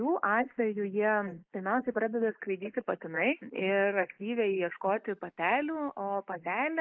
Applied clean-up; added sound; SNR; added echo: neural mask model Resemble Enhance denoiser.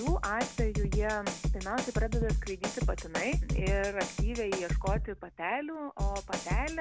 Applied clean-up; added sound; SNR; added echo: none; Drum kit; -3 dB; none.